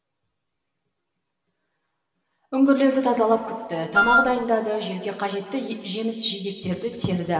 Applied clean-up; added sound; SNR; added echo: none; Wind instrument, woodwind instrument; -4 dB; reverberation time 2.3 s.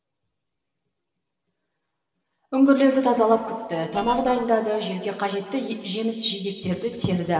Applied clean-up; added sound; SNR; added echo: neural separator model SepFormer DNS4.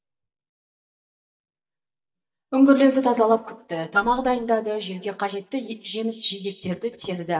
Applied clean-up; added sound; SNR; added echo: neural mask model DeepFilterNet 3.